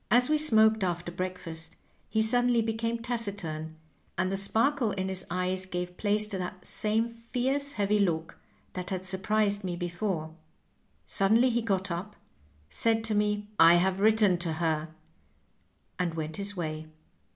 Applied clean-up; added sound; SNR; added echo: none; none; none; none.